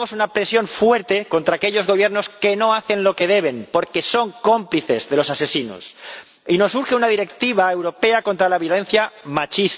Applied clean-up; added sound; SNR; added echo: none; none; none; none.